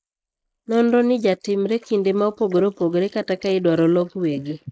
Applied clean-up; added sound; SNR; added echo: neural mask model Resemble Enhance denoiser.